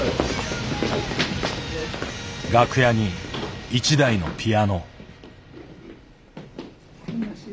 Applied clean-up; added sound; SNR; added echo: none; none; none; none.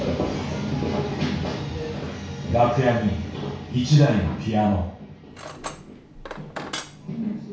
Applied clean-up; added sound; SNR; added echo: none; Cutlery, silverware; 14 dB; reverberation time 0.6 s.